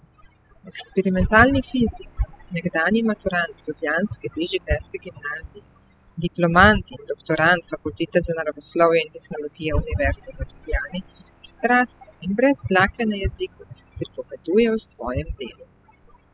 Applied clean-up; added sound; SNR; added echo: classical method spectral subtraction.